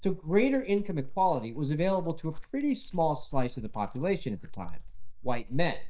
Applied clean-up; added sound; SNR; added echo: neural mask model DeepFilterNet 3.